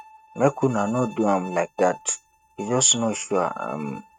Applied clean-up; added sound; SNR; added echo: neural mask model RNNoise.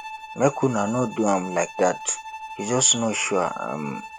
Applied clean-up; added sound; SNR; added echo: none; Bowed string instrument; 13 dB; none.